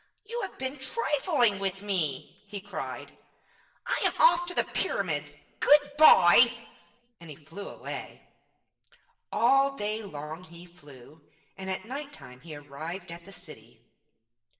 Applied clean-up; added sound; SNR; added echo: none; none; none; reverberation time 1.0 s.